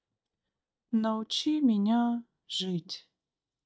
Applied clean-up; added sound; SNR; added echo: neural mask model DeepFilterNet 3.